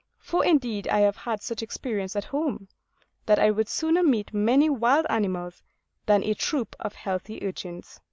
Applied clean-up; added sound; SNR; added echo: none; none; none; none.